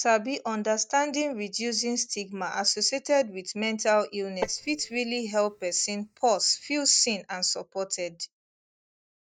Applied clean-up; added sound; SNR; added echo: neural mask model DeepFilterNet 3.